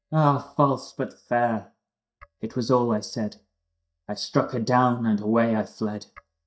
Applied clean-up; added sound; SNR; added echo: neural mask model DeepFilterNet 3.